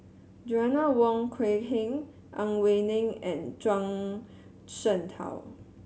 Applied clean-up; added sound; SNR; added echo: none; none; none; none.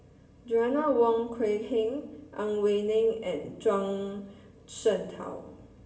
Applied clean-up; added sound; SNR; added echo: none; none; none; reverberation time 0.8 s.